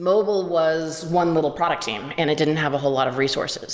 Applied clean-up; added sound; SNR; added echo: none; none; none; none.